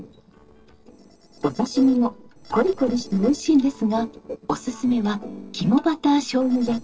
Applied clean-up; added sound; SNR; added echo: neural separator model SepFormer DNS4.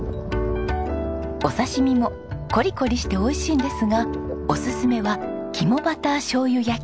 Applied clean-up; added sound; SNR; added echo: none; none; none; none.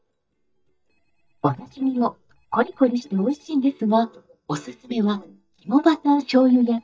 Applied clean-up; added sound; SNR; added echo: neural mask model DeepFilterNet 3.